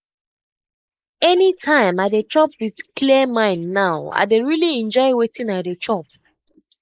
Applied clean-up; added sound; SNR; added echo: neural mask model Resemble Enhance denoiser.